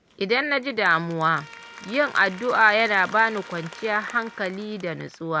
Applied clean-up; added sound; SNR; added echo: none; Applause + Trumpet; 20 dB; none.